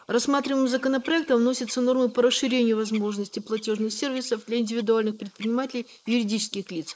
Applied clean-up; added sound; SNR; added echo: neural mask model Resemble Enhance denoiser.